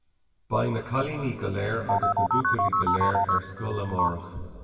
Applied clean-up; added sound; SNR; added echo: none; Telephone; -4 dB; reverberation time 2.1 s.